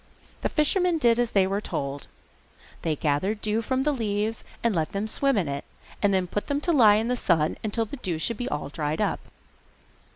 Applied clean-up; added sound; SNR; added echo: none; none; none; none.